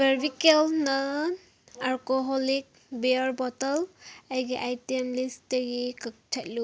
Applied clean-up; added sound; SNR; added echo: none; none; none; none.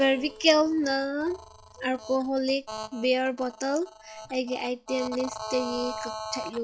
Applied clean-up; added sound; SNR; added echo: classical method log-MMSE.